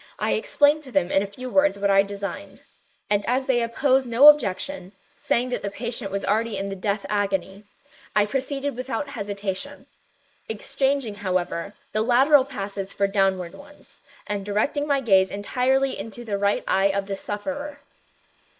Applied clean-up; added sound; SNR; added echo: neural mask model Resemble Enhance denoiser.